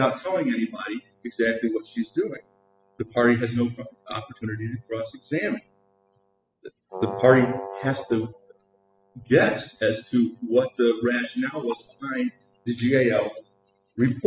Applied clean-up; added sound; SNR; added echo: classical method spectral subtraction.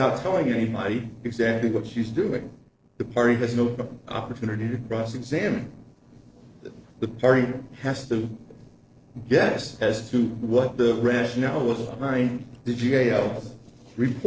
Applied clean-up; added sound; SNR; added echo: neural separator model SepFormer DNS4.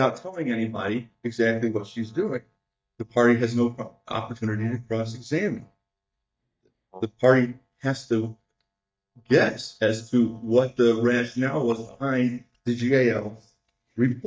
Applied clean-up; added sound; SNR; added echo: neural mask model DeepFilterNet 3.